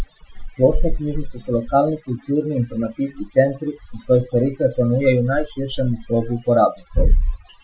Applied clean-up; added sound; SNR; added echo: classical method Wiener filter.